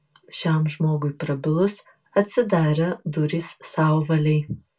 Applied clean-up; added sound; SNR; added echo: none; none; none; reverberation time 0.2 s.